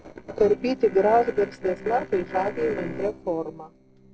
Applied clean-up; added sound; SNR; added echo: neural separator model SepFormer DNS4.